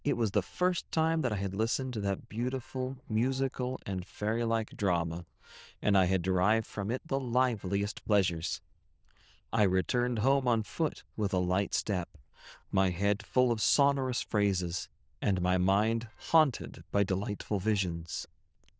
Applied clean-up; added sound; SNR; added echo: neural diffusion model UNIVERSE++.